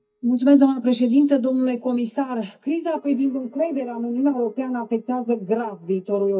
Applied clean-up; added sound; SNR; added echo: neural mask model DeepFilterNet 3.